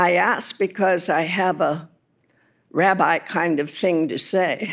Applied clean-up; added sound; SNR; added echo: none; none; none; none.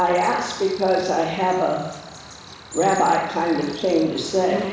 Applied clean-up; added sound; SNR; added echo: none; Cricket; 14 dB; reverberation time 1.0 s.